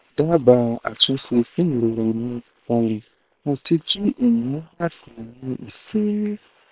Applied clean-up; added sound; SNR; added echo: neural separator model SepFormer WHAM!.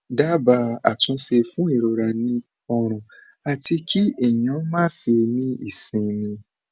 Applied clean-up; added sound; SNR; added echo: none; none; none; none.